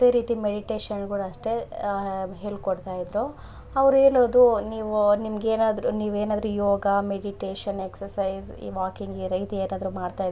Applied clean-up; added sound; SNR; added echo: none; none; none; none.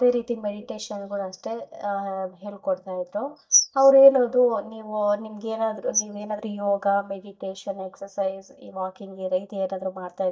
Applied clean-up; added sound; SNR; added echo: neural mask model DeepFilterNet 3.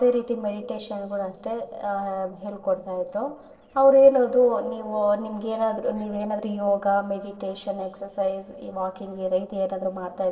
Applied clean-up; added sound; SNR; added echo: neural separator model SepFormer DNS4.